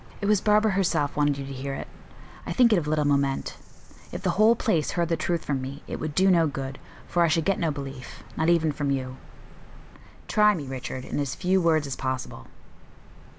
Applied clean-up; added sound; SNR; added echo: none; Bird vocalization, bird call, bird song; 19 dB; none.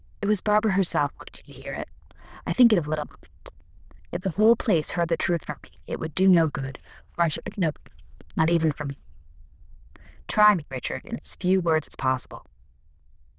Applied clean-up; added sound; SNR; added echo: neural diffusion model UNIVERSE++.